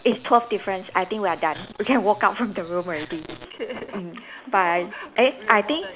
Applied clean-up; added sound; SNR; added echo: none; none; none; none.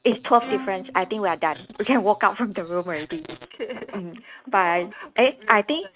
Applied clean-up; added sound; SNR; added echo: neural mask model RNNoise.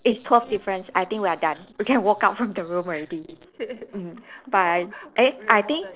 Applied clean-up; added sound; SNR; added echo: neural separator model SepFormer DNS4.